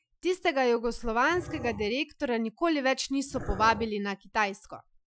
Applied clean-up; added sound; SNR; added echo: classical method Wiener filter.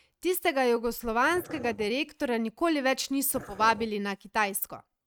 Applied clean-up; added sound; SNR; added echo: neural mask model RNNoise.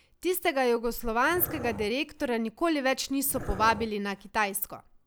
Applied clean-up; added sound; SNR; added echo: none; Dog; 13 dB; none.